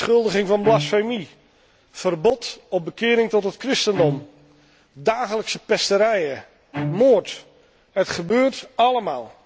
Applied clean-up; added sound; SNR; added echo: none; Bowed string instrument; 11 dB; none.